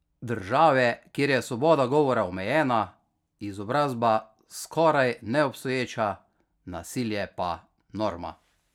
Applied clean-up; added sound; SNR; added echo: none; none; none; none.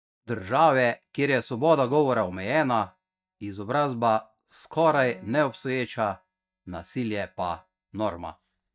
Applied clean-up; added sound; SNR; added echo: neural mask model DeepFilterNet 3.